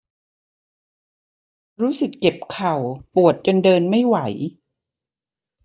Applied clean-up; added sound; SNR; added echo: neural mask model DeepFilterNet 3.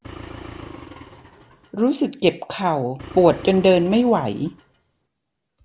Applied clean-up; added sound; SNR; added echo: none; Engine; 18 dB; none.